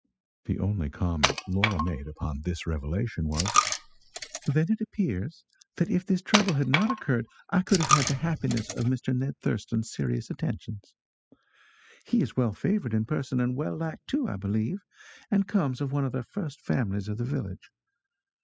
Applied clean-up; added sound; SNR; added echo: classical method spectral subtraction.